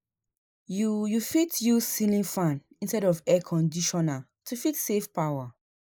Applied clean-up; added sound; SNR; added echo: neural mask model Resemble Enhance denoiser.